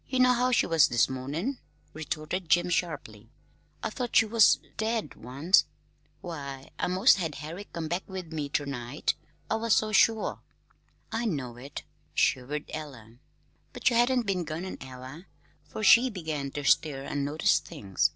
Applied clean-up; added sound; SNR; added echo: neural separator model SepFormer DNS4.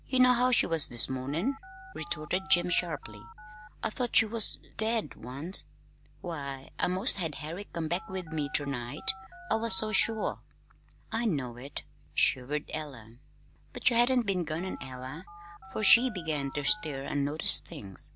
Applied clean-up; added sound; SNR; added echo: none; Telephone; 17 dB; none.